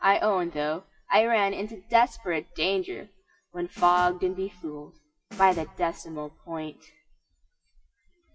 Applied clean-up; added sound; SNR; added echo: classical method WPE with log-MMSE.